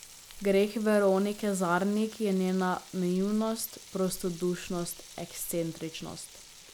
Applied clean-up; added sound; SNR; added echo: none; Frying (food); 20 dB; none.